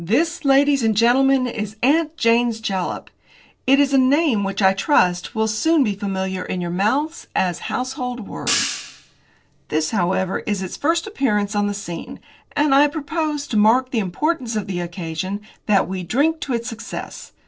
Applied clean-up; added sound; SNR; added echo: neural separator model SepFormer DNS4.